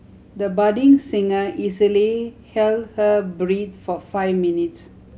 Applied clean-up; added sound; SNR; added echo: none; none; none; none.